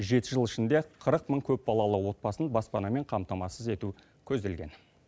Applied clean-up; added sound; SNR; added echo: none; none; none; none.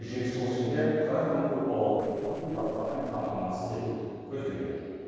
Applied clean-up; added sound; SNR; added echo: neural separator model SepFormer DNS4.